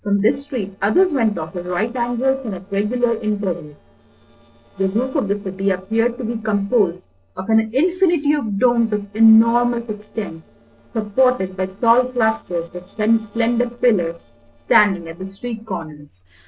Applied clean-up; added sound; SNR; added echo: neural separator model SepFormer DNS4.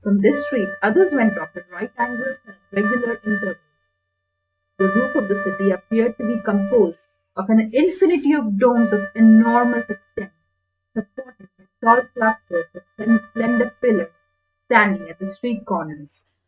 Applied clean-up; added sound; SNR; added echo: neural mask model RNNoise.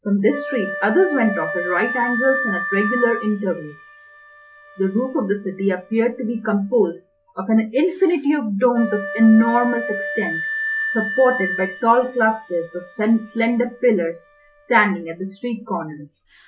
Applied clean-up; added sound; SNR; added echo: classical method log-MMSE.